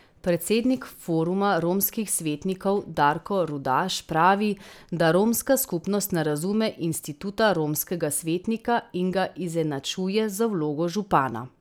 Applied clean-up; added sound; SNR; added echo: none; none; none; none.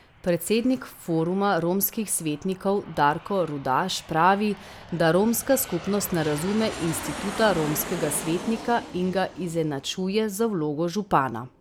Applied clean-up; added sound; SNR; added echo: none; Aircraft; 14 dB; none.